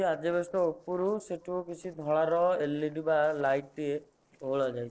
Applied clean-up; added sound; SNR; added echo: neural separator model SepFormer DNS4.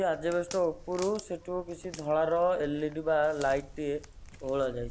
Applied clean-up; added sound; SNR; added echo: none; Walk, footsteps; 17 dB; none.